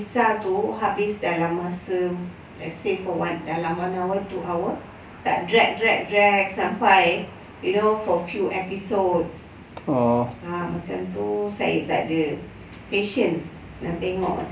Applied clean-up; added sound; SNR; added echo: none; none; none; none.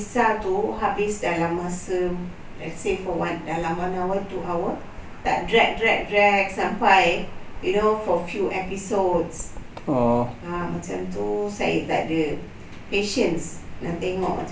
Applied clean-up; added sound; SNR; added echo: none; Writing; 13 dB; none.